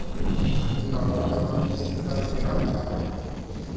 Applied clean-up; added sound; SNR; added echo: neural separator model SepFormer DNS4.